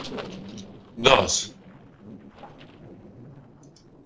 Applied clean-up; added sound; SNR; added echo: neural separator model SepFormer DNS4.